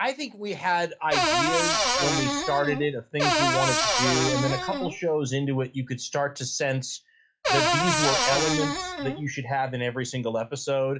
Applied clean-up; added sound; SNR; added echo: classical method log-MMSE.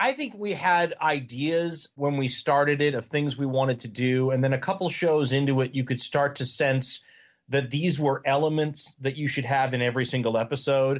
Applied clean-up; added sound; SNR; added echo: none; none; none; none.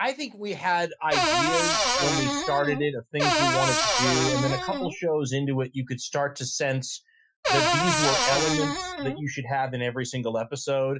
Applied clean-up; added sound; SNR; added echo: classical method Wiener filter.